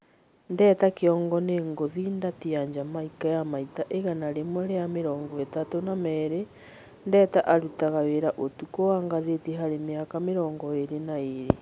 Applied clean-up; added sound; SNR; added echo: none; none; none; none.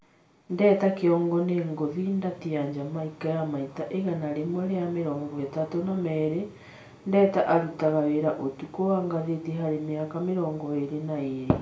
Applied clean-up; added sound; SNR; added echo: none; none; none; reverberation time 0.4 s.